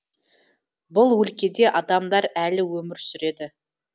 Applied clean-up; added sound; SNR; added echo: none; none; none; none.